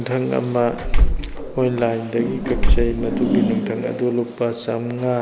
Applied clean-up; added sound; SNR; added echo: none; Slam; -2 dB; none.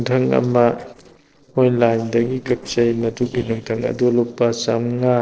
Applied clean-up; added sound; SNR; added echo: neural separator model SepFormer DNS4.